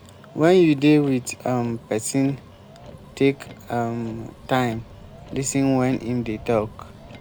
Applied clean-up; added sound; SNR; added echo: none; Motor vehicle (road); 19 dB; none.